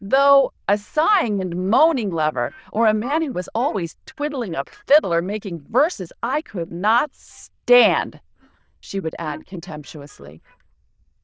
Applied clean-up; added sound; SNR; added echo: neural diffusion model UNIVERSE++.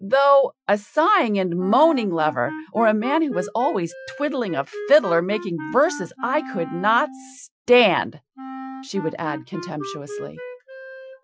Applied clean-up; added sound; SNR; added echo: classical method Wiener filter.